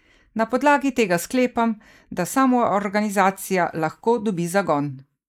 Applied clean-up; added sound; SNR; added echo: neural mask model Resemble Enhance denoiser.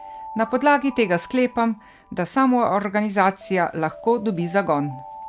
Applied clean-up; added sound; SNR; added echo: none; Alarm; 19 dB; none.